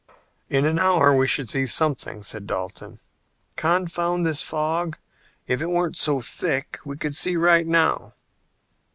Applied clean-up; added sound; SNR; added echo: none; none; none; none.